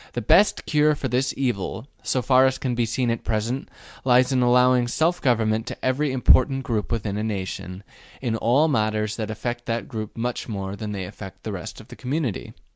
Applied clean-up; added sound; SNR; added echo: none; none; none; none.